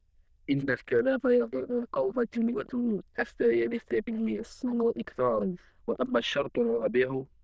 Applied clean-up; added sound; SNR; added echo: neural diffusion model UNIVERSE++.